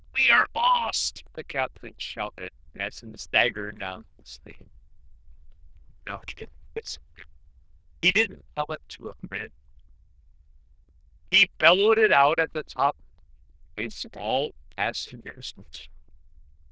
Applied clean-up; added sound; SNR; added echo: neural diffusion model UNIVERSE++.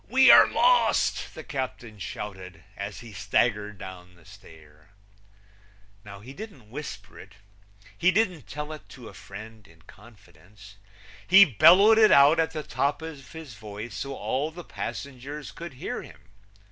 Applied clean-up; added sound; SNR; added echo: none; none; none; none.